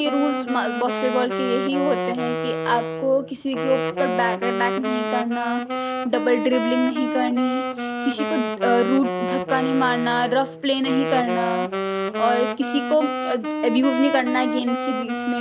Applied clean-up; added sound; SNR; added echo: none; Wind instrument, woodwind instrument; 3 dB; none.